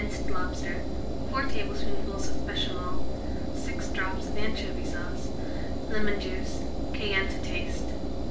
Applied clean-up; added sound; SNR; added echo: none; Engine; 5 dB; reverberation time 0.4 s.